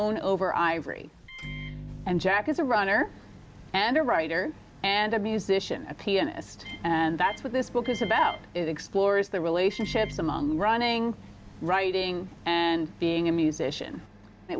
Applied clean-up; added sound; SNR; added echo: none; Microwave oven; 17 dB; none.